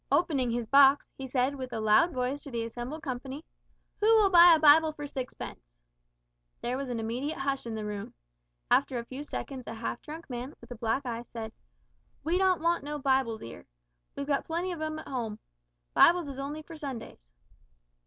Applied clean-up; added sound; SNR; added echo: none; none; none; none.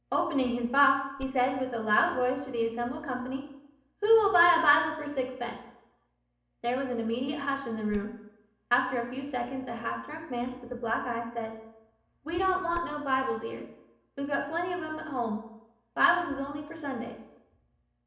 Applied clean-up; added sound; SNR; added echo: none; Hammer; 16 dB; reverberation time 0.8 s.